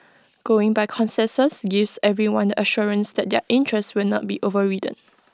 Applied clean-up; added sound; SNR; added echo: none; none; none; none.